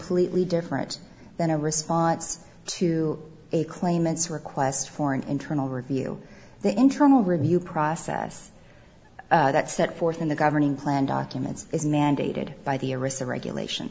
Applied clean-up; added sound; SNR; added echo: none; none; none; none.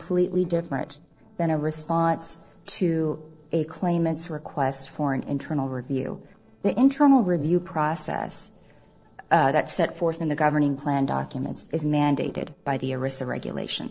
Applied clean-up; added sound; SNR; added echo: neural separator model SepFormer DNS4.